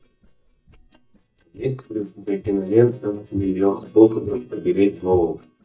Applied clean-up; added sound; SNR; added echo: neural mask model DeepFilterNet 3.